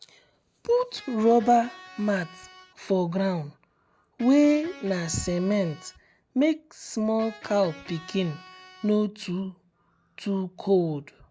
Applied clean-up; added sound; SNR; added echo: none; Electric guitar; 19 dB; none.